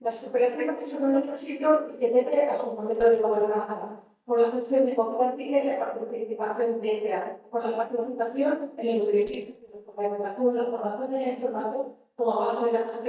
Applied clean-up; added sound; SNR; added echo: neural mask model DeepFilterNet 3.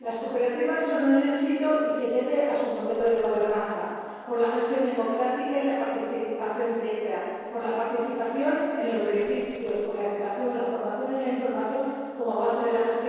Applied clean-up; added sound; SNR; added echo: neural separator model SepFormer DNS4.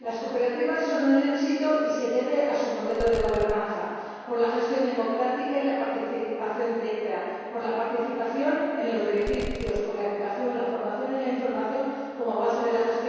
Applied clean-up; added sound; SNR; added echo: none; Fireworks; 9 dB; reverberation time 2.2 s.